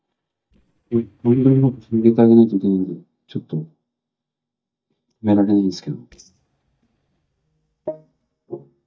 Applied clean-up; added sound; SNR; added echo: neural mask model DeepFilterNet 3.